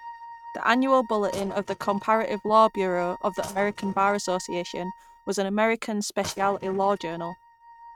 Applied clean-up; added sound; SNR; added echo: neural mask model RNNoise.